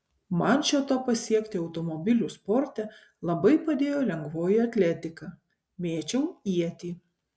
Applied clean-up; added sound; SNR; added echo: none; none; none; none.